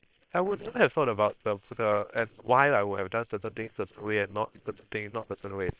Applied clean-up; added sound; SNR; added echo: neural separator model SepFormer WHAM!.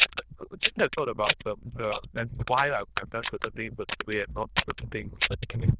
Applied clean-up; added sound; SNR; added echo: neural diffusion model UNIVERSE++.